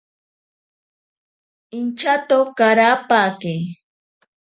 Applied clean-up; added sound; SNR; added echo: none; none; none; none.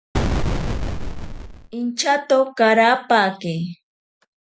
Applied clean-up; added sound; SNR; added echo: none; Boom; 1 dB; none.